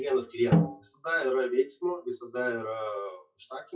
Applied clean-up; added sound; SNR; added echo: classical method WPE with log-MMSE.